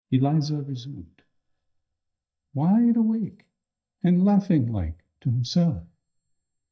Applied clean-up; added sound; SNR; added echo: neural mask model DeepFilterNet 3.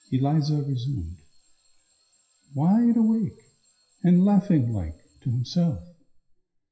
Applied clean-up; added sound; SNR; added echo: classical method WPE with log-MMSE.